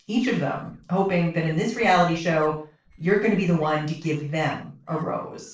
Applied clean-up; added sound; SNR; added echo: neural separator model SepFormer DNS4.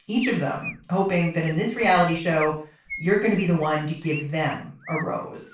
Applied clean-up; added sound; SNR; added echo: none; Chirp, tweet; 15 dB; reverberation time 0.4 s.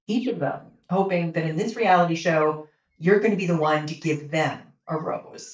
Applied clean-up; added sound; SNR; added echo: neural mask model DeepFilterNet 3.